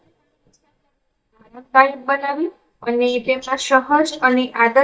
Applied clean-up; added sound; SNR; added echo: neural mask model DeepFilterNet 3.